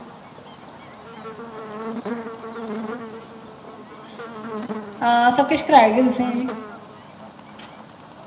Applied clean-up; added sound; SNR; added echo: none; Buzz; 11 dB; reverberation time 0.9 s.